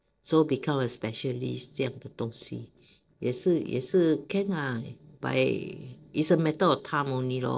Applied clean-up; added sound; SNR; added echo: neural separator model SepFormer DNS4.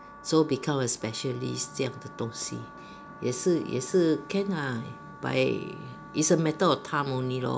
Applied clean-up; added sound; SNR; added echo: none; Wind instrument, woodwind instrument; 19 dB; none.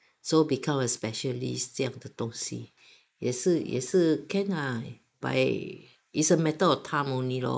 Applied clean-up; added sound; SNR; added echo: neural mask model Resemble Enhance denoiser.